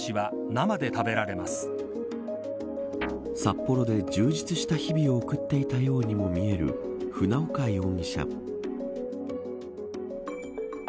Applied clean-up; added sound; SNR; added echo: none; Guitar; 12 dB; none.